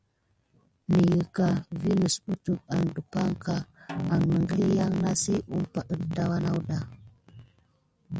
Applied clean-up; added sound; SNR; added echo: none; Snare drum; 19 dB; none.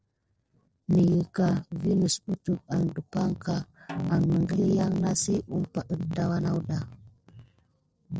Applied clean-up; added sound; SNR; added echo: neural separator model SepFormer DNS4.